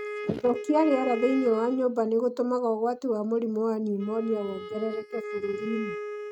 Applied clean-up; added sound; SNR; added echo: neural mask model RNNoise.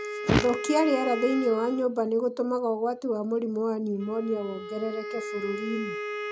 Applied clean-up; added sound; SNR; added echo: none; Wind instrument, woodwind instrument; 9 dB; none.